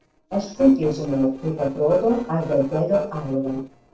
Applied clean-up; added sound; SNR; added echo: neural separator model SepFormer DNS4.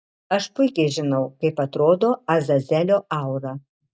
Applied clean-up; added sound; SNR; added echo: none; none; none; none.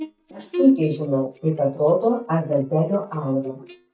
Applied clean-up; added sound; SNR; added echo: neural mask model DeepFilterNet 3.